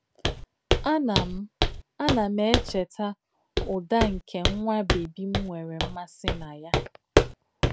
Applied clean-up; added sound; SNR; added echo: none; Walk, footsteps; -1 dB; none.